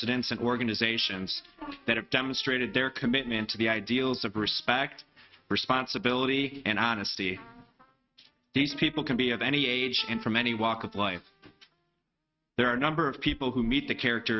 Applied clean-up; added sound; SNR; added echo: neural mask model RNNoise.